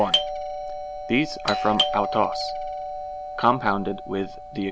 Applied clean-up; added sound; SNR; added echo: none; Doorbell; 3 dB; none.